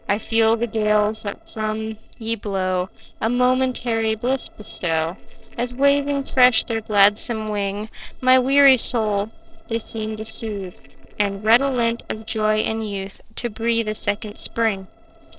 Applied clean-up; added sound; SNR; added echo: neural separator model SepFormer DNS4.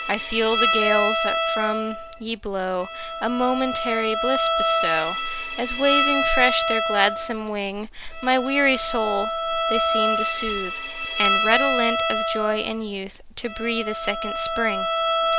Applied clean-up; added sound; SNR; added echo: none; Bowed string instrument; -1 dB; none.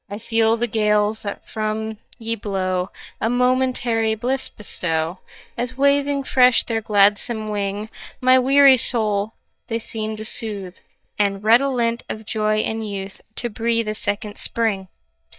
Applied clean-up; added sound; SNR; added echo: neural mask model DeepFilterNet 3.